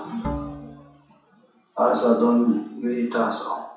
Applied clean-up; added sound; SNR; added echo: none; Bowed string instrument; 11 dB; reverberation time 0.6 s.